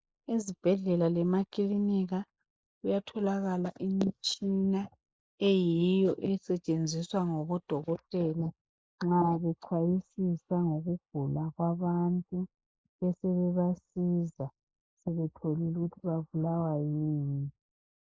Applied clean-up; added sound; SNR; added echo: neural mask model Resemble Enhance denoiser.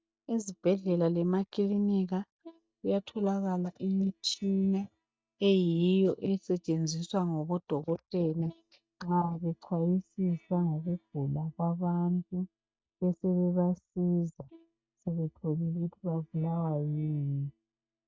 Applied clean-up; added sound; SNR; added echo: neural mask model DeepFilterNet 3.